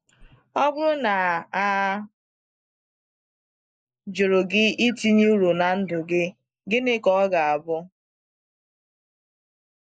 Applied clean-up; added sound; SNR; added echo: neural mask model Resemble Enhance denoiser.